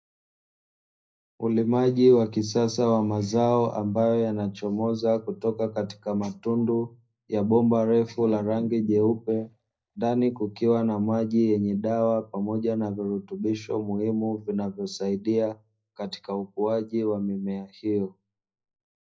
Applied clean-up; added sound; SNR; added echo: neural mask model DeepFilterNet 3.